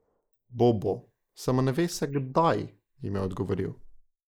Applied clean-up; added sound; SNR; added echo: neural mask model Resemble Enhance denoiser.